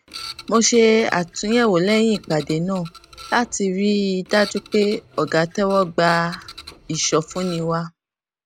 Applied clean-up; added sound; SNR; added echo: none; Printer; 18 dB; none.